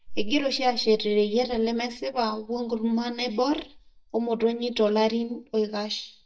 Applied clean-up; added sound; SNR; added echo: neural mask model DeepFilterNet 3.